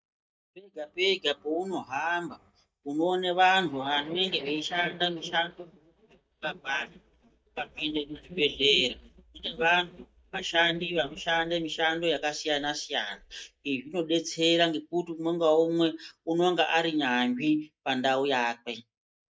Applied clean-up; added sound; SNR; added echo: neural mask model DeepFilterNet 3.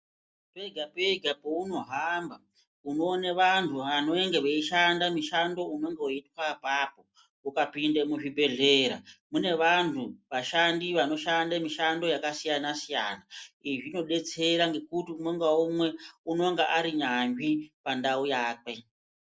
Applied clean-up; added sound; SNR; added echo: none; none; none; none.